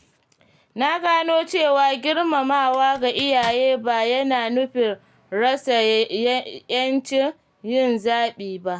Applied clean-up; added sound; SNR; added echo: none; Zipper (clothing); 19 dB; none.